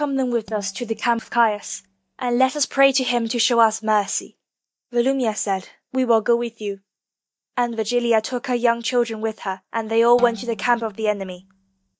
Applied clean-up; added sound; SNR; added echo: neural mask model DeepFilterNet 3.